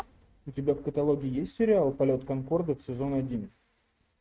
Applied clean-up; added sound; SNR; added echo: neural mask model RNNoise.